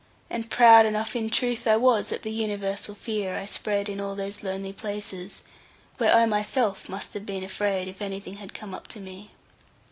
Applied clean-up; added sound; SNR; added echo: none; none; none; none.